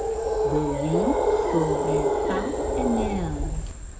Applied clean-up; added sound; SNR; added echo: none; Animal; -4 dB; reverberation time 0.2 s.